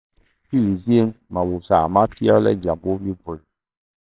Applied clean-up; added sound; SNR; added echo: neural separator model SepFormer WHAMR!.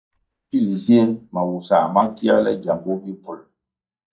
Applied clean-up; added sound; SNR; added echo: neural mask model DeepFilterNet 3.